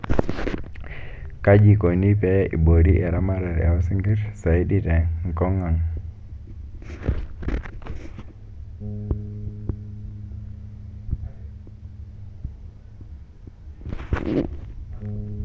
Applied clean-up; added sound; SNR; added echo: none; Bass guitar; 15 dB; none.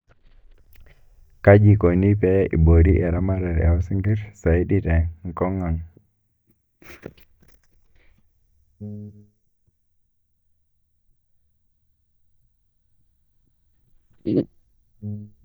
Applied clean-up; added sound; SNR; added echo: neural mask model DeepFilterNet 3.